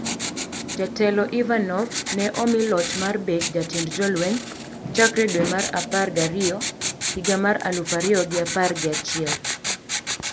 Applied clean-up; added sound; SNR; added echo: none; Writing; 5 dB; none.